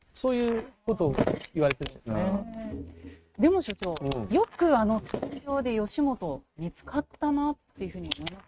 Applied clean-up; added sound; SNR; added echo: neural mask model RNNoise.